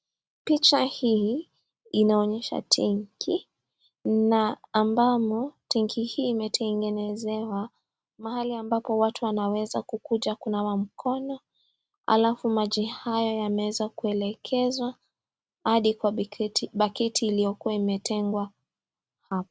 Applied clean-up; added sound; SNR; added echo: none; none; none; none.